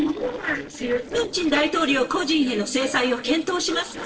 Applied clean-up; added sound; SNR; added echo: neural separator model SepFormer DNS4.